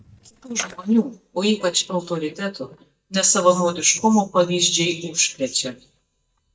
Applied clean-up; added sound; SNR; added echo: neural mask model DeepFilterNet 3.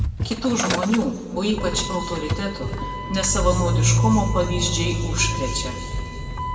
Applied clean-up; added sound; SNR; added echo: none; Slam / Engine starting; 0 dB; reverberation time 2.0 s.